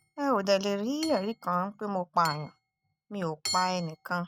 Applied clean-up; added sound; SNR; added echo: neural mask model RNNoise.